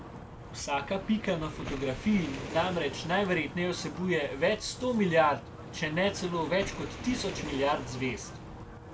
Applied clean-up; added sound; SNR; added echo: none; Waves, surf + Wind; 10 dB; none.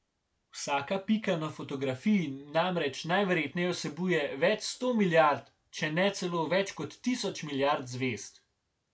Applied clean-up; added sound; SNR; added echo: none; none; none; none.